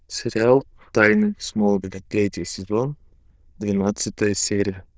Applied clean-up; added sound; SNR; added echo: neural diffusion model UNIVERSE++.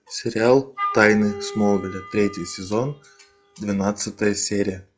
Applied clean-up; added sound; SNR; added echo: classical method log-MMSE.